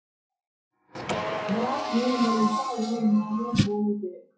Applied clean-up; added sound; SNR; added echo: classical method WPE with log-MMSE.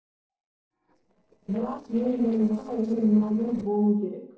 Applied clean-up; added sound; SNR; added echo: neural separator model SepFormer DNS4.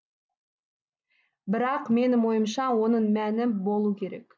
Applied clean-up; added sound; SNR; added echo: none; none; none; none.